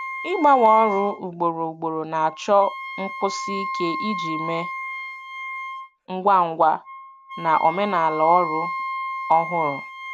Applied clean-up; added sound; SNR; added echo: none; Wind instrument, woodwind instrument; 9 dB; none.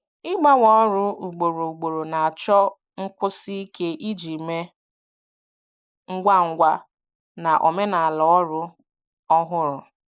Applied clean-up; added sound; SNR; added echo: neural mask model Resemble Enhance denoiser.